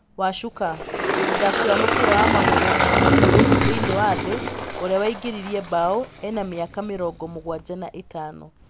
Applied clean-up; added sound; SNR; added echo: none; Engine; -3 dB; none.